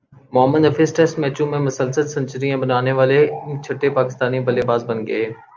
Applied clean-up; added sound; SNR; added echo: none; none; none; none.